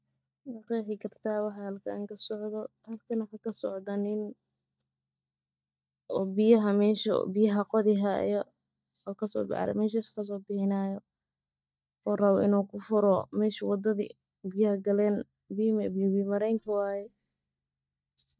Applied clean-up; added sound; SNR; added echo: neural mask model DeepFilterNet 3.